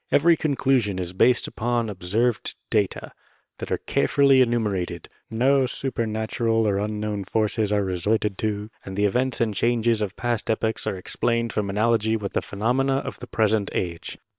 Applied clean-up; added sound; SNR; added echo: neural separator model SepFormer WHAM!.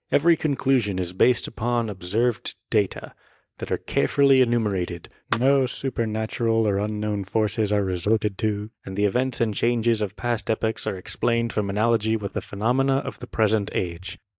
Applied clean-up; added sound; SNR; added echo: neural mask model DeepFilterNet 3.